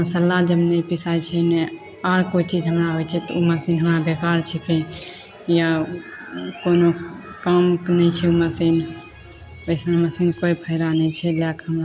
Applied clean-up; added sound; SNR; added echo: none; none; none; none.